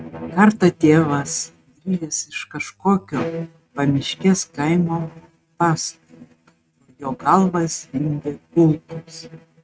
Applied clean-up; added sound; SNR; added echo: neural mask model RNNoise.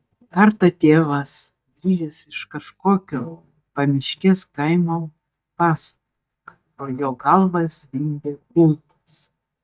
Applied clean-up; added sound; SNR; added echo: neural mask model DeepFilterNet 3.